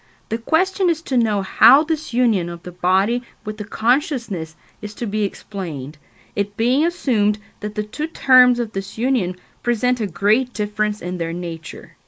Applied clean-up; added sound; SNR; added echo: neural mask model Resemble Enhance denoiser.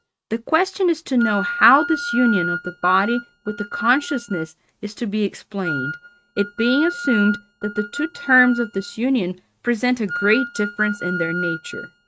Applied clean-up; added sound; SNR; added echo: neural mask model RNNoise.